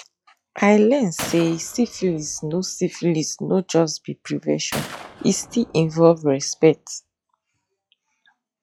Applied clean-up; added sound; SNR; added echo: classical method log-MMSE.